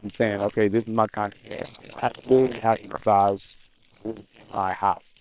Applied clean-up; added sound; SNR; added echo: neural separator model SepFormer WHAM!.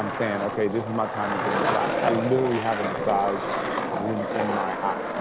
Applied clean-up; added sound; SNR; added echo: none; Skateboard; 0 dB; none.